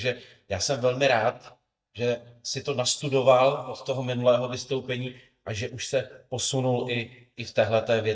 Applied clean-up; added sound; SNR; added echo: neural mask model DeepFilterNet 3.